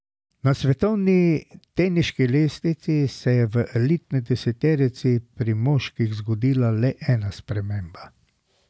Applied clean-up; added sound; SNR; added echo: none; none; none; none.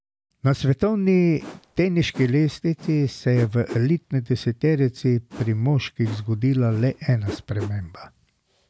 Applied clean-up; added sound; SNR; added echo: none; Whoosh, swoosh, swish; 18 dB; none.